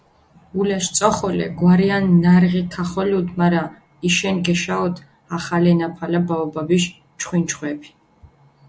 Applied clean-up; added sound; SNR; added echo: none; none; none; none.